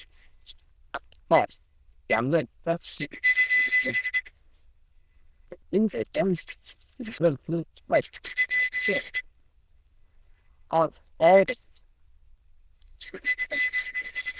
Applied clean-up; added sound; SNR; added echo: neural diffusion model UNIVERSE++.